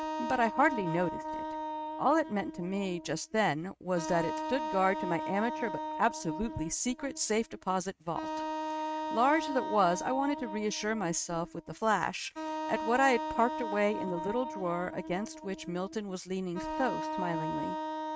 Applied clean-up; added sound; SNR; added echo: neural mask model RNNoise.